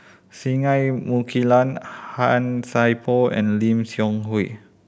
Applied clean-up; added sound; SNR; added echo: none; none; none; none.